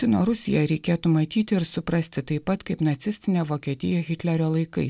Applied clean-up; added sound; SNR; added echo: none; none; none; none.